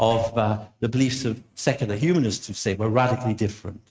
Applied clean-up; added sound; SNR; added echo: neural mask model RNNoise.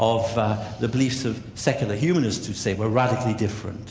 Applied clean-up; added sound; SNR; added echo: none; none; none; none.